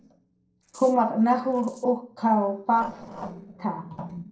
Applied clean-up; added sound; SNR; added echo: neural separator model SepFormer DNS4.